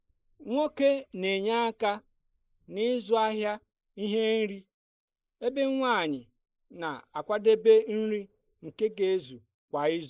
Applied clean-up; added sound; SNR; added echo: neural mask model Resemble Enhance denoiser.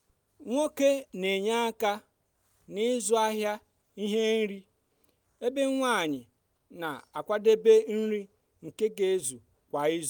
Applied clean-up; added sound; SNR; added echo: none; none; none; none.